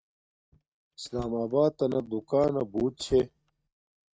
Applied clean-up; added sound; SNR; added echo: neural mask model RNNoise.